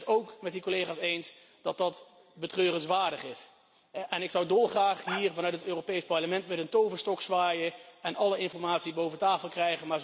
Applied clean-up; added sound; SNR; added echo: none; Bark; 12 dB; none.